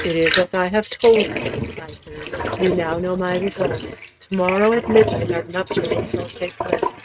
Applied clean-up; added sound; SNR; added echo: neural mask model RNNoise.